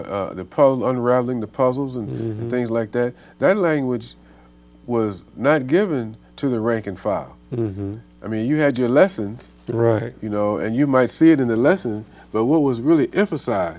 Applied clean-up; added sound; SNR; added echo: none; none; none; none.